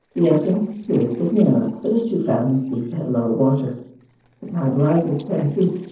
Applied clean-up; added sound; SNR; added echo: neural separator model SepFormer DNS4.